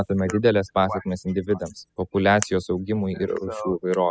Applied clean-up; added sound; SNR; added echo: classical method spectral subtraction.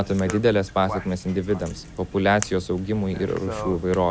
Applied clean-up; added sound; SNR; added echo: none; Crack / Crackle; 16 dB; none.